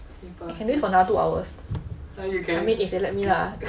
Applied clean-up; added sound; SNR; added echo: none; Train; 17 dB; none.